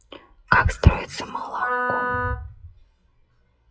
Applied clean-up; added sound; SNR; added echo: classical method WPE with log-MMSE.